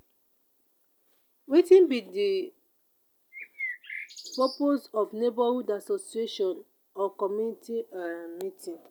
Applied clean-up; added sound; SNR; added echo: none; Bird; 11 dB; none.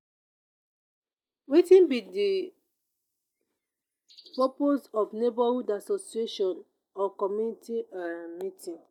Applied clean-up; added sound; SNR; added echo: neural mask model DeepFilterNet 3.